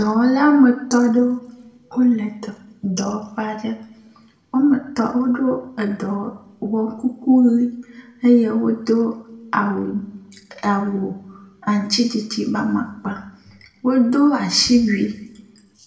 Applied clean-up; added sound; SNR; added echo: none; none; none; reverberation time 0.6 s.